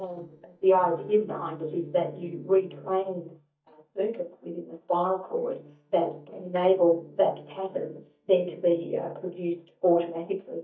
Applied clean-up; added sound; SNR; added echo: neural mask model DeepFilterNet 3.